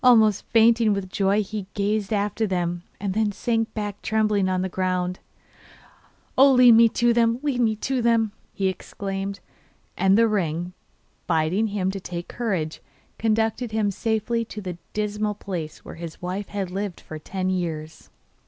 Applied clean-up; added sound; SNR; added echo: none; none; none; none.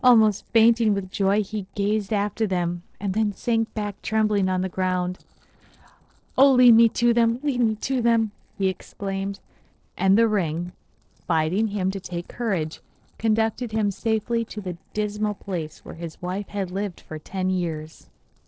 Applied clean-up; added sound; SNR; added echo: neural separator model SepFormer DNS4.